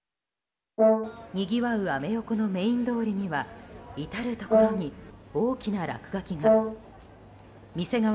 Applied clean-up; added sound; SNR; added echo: none; Brass instrument; -3 dB; reverberation time 1.3 s.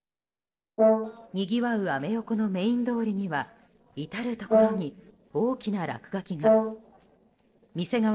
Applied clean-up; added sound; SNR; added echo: neural separator model SepFormer DNS4.